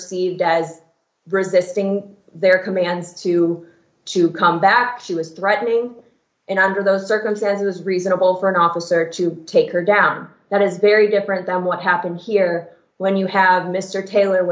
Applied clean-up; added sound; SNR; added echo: neural mask model Resemble Enhance denoiser.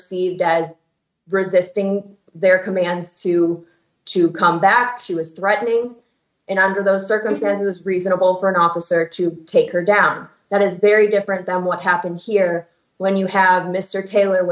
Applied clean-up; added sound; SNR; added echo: neural mask model RNNoise.